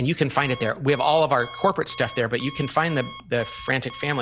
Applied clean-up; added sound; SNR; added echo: none; Alarm; 17 dB; none.